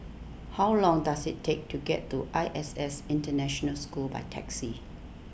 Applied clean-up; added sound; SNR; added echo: none; none; none; none.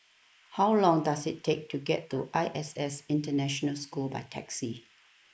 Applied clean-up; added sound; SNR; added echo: neural mask model Resemble Enhance denoiser.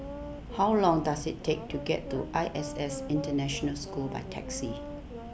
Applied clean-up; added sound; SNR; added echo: none; Brass instrument; 11 dB; none.